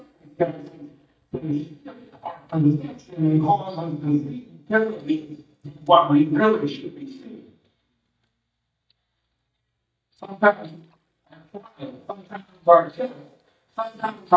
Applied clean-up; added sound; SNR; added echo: neural mask model DeepFilterNet 3.